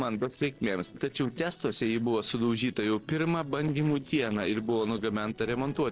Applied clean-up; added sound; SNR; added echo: neural separator model SepFormer DNS4.